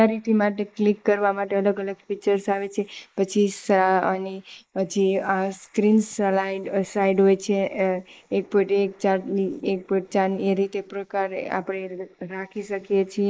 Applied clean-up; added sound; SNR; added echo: neural mask model Resemble Enhance denoiser.